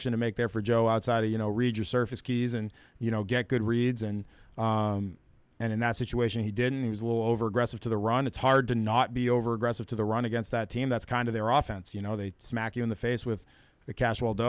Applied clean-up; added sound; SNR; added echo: none; none; none; none.